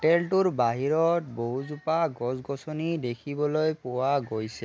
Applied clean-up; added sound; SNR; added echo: none; none; none; none.